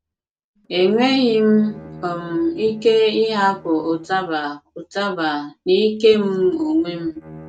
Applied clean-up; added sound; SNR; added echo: neural mask model RNNoise.